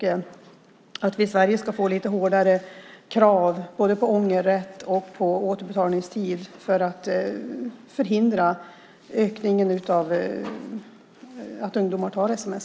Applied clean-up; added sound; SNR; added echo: none; none; none; none.